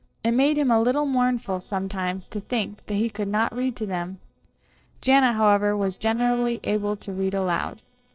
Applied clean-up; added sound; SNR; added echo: neural separator model SepFormer DNS4.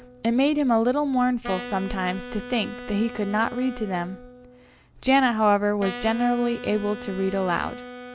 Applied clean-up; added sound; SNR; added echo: none; Wind instrument, woodwind instrument; 14 dB; none.